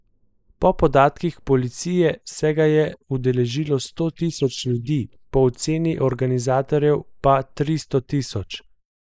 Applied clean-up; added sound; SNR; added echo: neural mask model Resemble Enhance denoiser.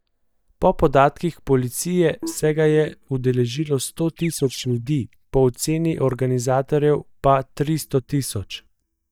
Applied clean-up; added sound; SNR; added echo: neural mask model DeepFilterNet 3.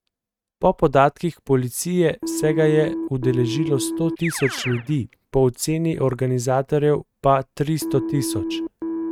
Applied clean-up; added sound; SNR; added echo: neural mask model RNNoise.